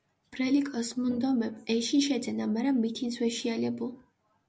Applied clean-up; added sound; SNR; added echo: none; none; none; none.